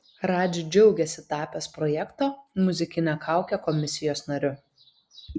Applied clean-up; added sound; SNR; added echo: none; none; none; none.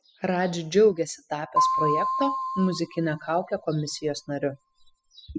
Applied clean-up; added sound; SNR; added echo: classical method spectral subtraction.